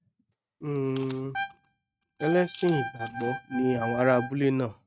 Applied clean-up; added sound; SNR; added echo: neural mask model RNNoise.